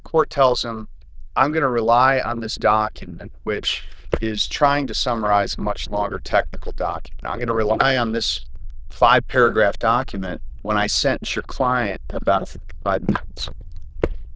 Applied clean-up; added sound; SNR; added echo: neural diffusion model UNIVERSE++.